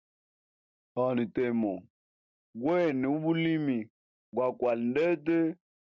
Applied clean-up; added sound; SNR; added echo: none; none; none; none.